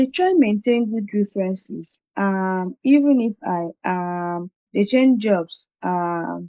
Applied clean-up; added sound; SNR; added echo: neural mask model Resemble Enhance denoiser.